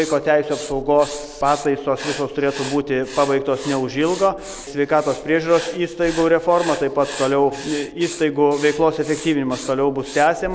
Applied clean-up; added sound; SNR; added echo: none; Writing; 16 dB; none.